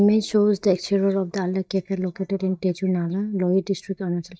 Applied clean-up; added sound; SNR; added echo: neural mask model DeepFilterNet 3.